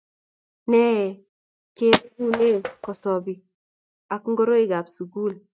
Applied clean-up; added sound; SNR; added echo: neural mask model RNNoise.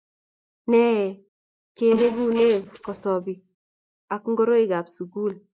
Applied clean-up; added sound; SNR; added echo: neural mask model Resemble Enhance denoiser.